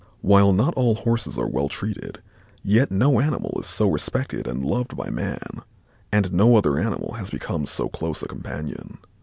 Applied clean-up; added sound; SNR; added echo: none; none; none; none.